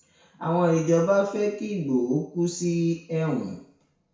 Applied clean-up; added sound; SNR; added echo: none; none; none; reverberation time 0.6 s.